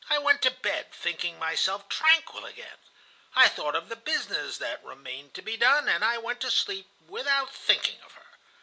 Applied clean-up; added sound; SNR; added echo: none; none; none; none.